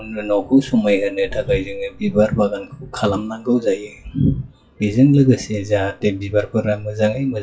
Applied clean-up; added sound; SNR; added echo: classical method WPE with log-MMSE.